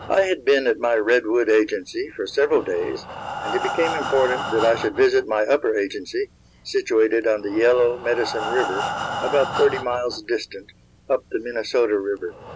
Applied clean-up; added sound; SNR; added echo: none; Breathing; 10 dB; none.